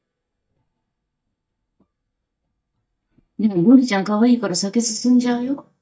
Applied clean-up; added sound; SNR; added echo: neural mask model DeepFilterNet 3.